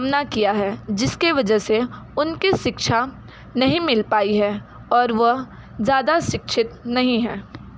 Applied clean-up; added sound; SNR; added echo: none; none; none; none.